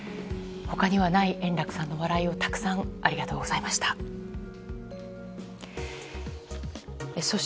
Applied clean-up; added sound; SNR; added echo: none; none; none; none.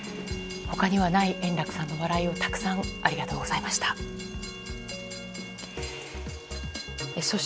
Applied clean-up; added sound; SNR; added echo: none; Train; 12 dB; none.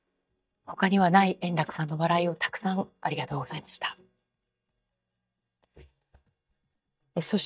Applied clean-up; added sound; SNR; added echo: neural mask model DeepFilterNet 3.